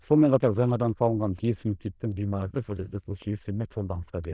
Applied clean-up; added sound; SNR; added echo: neural diffusion model UNIVERSE++.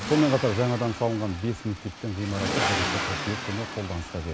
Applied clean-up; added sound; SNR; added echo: none; Accelerating, revving, vroom; 4 dB; none.